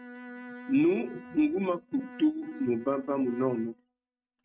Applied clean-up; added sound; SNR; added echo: neural mask model RNNoise.